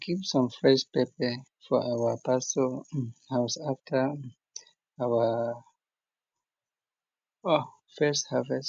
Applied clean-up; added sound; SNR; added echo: none; none; none; none.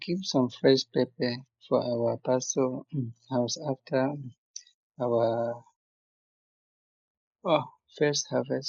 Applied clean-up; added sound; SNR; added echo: neural mask model Resemble Enhance denoiser.